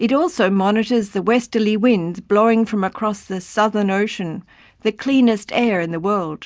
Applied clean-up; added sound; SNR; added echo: none; none; none; none.